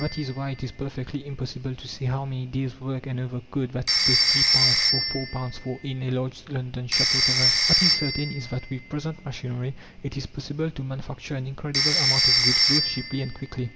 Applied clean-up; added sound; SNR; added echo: none; Telephone; -4 dB; reverberation time 1.1 s.